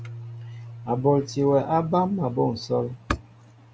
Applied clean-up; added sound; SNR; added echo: none; Piano; 16 dB; none.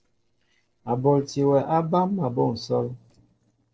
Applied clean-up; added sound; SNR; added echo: neural separator model SepFormer DNS4.